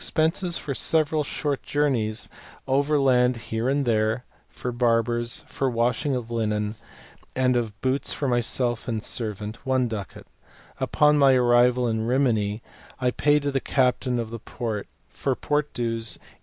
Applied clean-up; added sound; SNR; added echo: none; none; none; none.